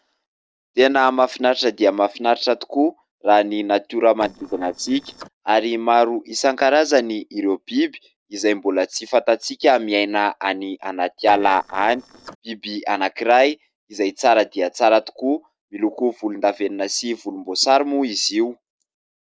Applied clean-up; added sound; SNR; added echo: neural separator model SepFormer DNS4.